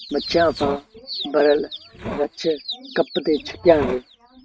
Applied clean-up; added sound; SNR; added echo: neural mask model RNNoise.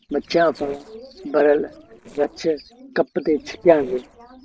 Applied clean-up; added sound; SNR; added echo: neural separator model SepFormer DNS4.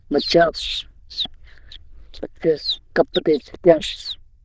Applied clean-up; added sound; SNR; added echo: neural diffusion model UNIVERSE++.